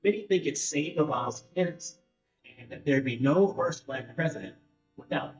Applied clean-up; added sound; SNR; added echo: neural mask model DeepFilterNet 3.